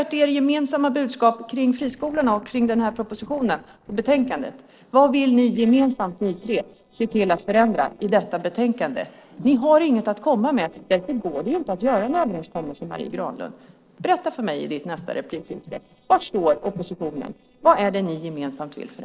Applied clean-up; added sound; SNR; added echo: neural separator model SepFormer DNS4.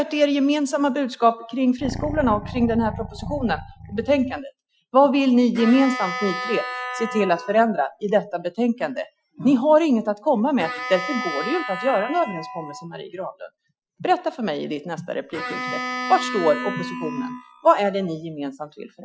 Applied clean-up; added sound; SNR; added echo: classical method Wiener filter.